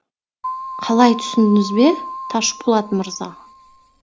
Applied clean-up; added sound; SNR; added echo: none; Keyboard (musical); 12 dB; none.